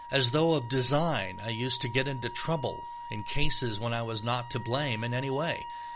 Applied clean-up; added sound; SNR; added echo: none; Wind instrument, woodwind instrument; 14 dB; none.